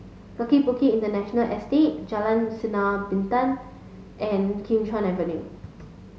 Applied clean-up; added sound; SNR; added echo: none; none; none; none.